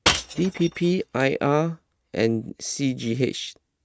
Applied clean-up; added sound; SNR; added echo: neural mask model RNNoise.